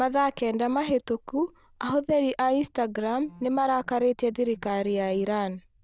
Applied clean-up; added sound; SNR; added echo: neural diffusion model UNIVERSE++.